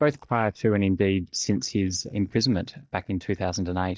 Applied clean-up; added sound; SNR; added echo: neural mask model DeepFilterNet 3.